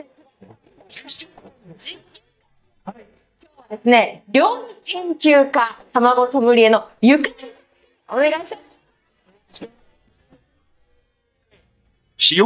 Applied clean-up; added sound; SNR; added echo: neural mask model DeepFilterNet 3.